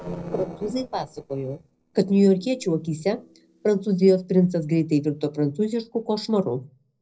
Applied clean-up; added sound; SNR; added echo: neural separator model SepFormer DNS4.